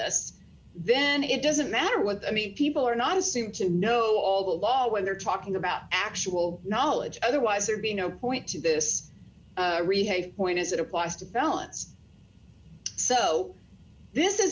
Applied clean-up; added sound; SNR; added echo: none; none; none; none.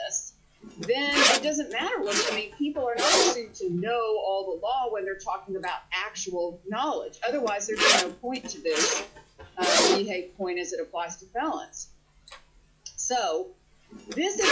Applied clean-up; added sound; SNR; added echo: classical method log-MMSE.